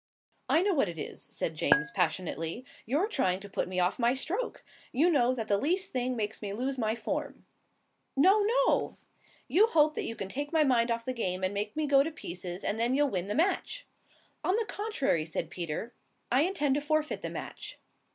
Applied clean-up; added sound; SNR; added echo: none; Chink, clink; 0 dB; none.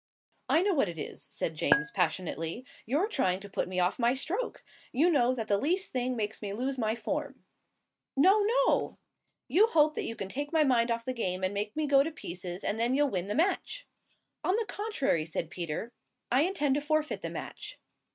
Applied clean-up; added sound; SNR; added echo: neural mask model RNNoise.